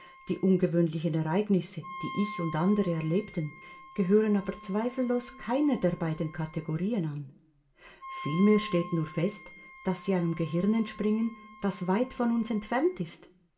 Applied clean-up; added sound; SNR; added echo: none; Wind instrument, woodwind instrument; 17 dB; reverberation time 0.8 s.